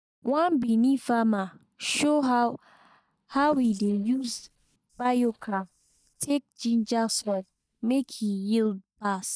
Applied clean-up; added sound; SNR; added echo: neural mask model DeepFilterNet 3.